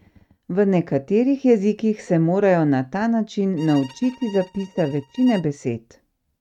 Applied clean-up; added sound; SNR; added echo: neural mask model RNNoise.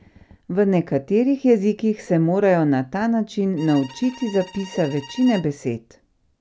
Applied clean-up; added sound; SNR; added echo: none; Bowed string instrument; 20 dB; none.